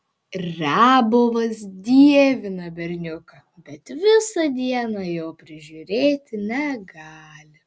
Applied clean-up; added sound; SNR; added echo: none; none; none; none.